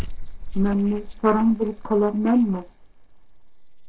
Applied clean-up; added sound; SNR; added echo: neural separator model SepFormer DNS4.